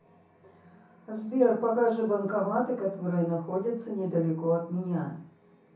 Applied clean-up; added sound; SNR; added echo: none; none; none; reverberation time 0.6 s.